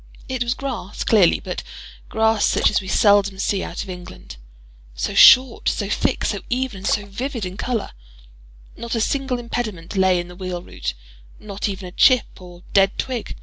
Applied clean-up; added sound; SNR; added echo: none; Splash, splatter; 19 dB; none.